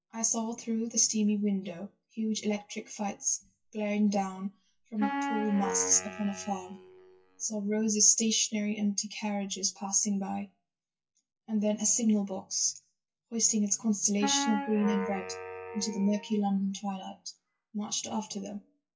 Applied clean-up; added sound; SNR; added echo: classical method WPE with log-MMSE.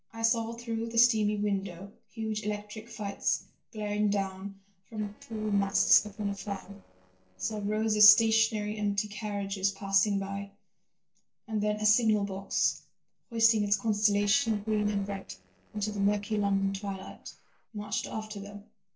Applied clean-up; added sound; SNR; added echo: neural separator model SepFormer DNS4.